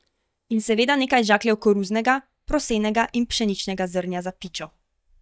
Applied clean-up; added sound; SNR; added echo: neural mask model DeepFilterNet 3.